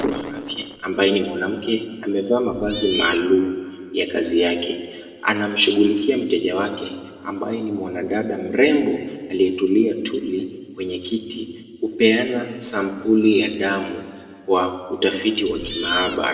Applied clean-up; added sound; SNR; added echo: none; Cat; 7 dB; reverberation time 1.4 s.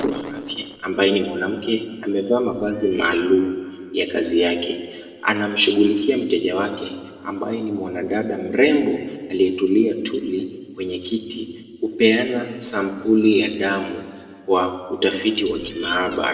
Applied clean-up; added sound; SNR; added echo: neural separator model SepFormer DNS4.